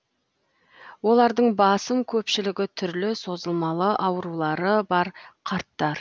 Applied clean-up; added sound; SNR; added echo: none; none; none; none.